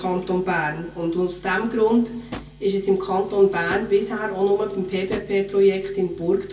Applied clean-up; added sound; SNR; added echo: none; Drawer open or close; 19 dB; reverberation time 0.3 s.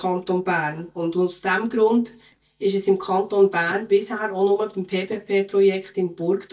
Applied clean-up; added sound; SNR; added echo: neural mask model DeepFilterNet 3.